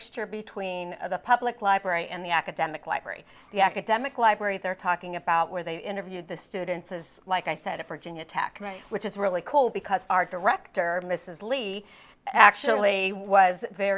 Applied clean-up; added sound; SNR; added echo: none; none; none; none.